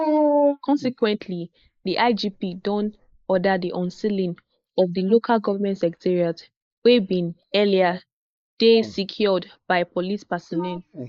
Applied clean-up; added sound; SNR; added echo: neural mask model Resemble Enhance denoiser.